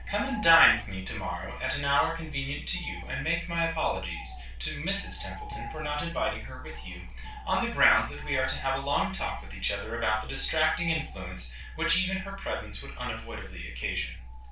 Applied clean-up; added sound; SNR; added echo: none; Bird; 18 dB; reverberation time 0.3 s.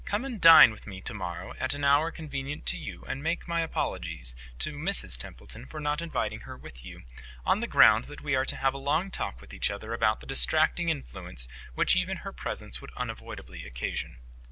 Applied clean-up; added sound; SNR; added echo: none; none; none; none.